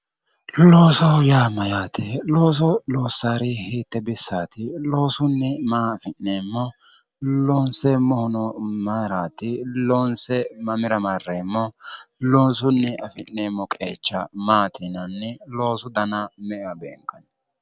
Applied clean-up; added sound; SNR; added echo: none; none; none; none.